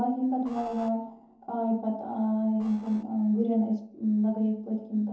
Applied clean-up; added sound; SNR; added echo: neural separator model SepFormer DNS4.